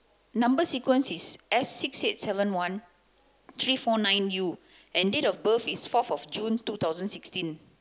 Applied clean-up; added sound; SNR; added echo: none; none; none; none.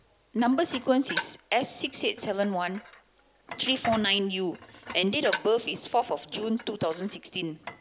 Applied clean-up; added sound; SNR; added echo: none; Dishes, pots, and pans; 13 dB; none.